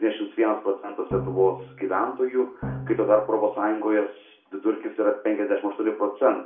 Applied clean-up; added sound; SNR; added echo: none; Drum; 12 dB; reverberation time 0.4 s.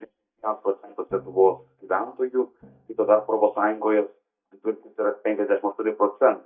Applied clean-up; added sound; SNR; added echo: neural mask model DeepFilterNet 3.